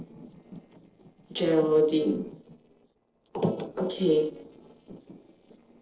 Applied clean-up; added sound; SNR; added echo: neural separator model SepFormer DNS4.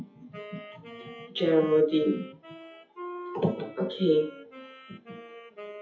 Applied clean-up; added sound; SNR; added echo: classical method WPE with log-MMSE.